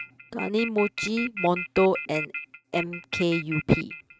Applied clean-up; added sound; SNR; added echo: neural mask model RNNoise.